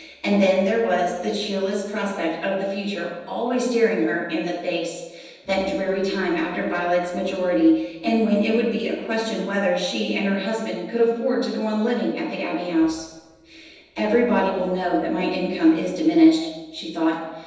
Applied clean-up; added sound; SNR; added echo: neural separator model SepFormer DNS4.